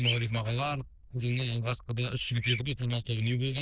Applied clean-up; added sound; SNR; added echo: neural diffusion model UNIVERSE++.